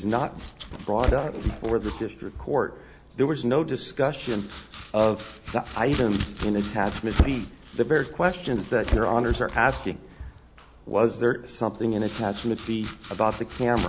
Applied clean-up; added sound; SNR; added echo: none; Domestic sounds, home sounds; 8 dB; none.